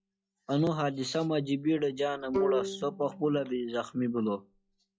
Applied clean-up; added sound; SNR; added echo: classical method log-MMSE.